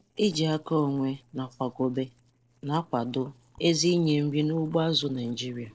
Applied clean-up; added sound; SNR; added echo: neural separator model SepFormer DNS4.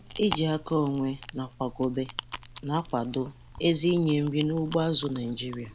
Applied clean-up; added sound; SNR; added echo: none; Chewing, mastication; 9 dB; none.